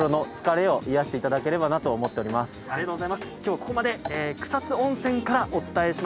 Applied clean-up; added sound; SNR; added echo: none; Marimba, xylophone; 20 dB; none.